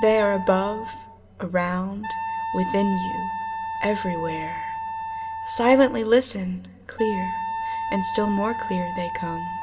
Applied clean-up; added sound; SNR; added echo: none; Wind instrument, woodwind instrument; 6 dB; reverberation time 0.3 s.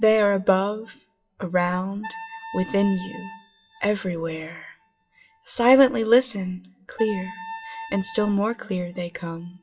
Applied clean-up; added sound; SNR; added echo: classical method WPE with log-MMSE.